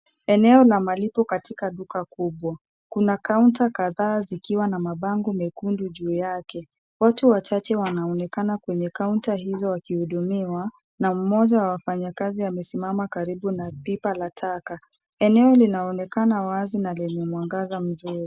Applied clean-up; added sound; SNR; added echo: none; none; none; none.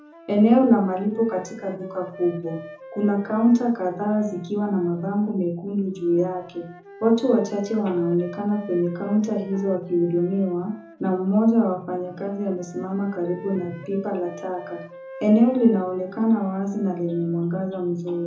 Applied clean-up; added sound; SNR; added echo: none; Wind instrument, woodwind instrument; 19 dB; reverberation time 0.6 s.